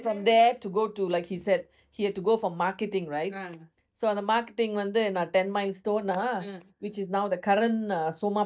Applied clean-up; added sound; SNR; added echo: neural mask model DeepFilterNet 3.